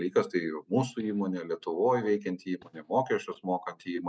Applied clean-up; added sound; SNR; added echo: neural mask model DeepFilterNet 3.